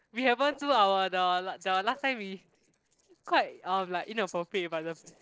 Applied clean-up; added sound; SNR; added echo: neural separator model SepFormer DNS4.